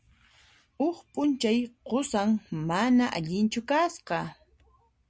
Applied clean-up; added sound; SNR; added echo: none; none; none; none.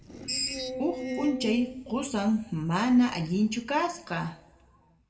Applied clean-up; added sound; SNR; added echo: none; Screech; 9 dB; reverberation time 1.0 s.